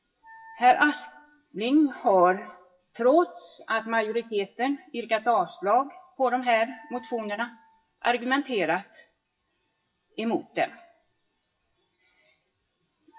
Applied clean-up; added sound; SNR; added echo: classical method WPE with log-MMSE.